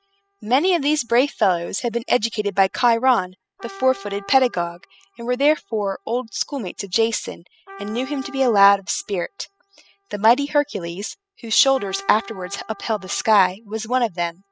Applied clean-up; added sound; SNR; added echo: classical method spectral subtraction.